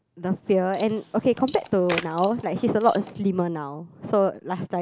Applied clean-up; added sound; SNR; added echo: none; Alarm + Camera; 16 dB; none.